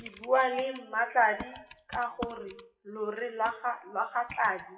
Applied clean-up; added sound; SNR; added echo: classical method WPE with log-MMSE.